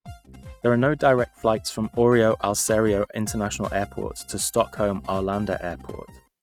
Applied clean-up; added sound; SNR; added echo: neural mask model RNNoise.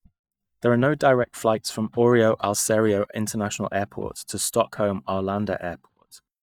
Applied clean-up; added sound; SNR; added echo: neural mask model DeepFilterNet 3.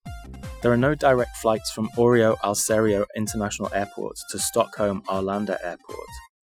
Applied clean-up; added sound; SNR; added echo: classical method Wiener filter.